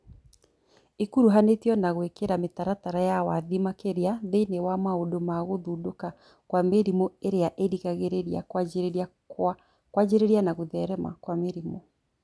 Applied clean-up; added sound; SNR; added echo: none; none; none; none.